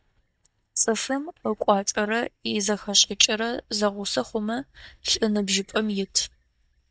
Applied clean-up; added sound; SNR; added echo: neural mask model DeepFilterNet 3.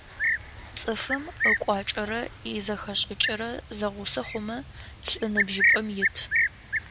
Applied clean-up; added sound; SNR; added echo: none; Cricket; -3 dB; none.